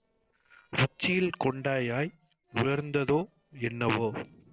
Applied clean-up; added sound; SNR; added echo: neural separator model SepFormer DNS4.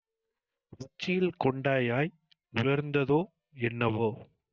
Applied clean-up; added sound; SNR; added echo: neural mask model DeepFilterNet 3.